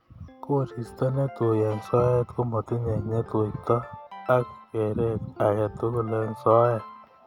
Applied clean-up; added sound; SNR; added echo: none; Ringtone; 19 dB; none.